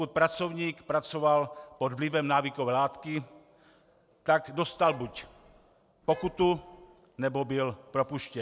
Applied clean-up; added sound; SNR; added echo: none; Traffic noise, roadway noise / Vehicle horn, car horn, honking; 20 dB; none.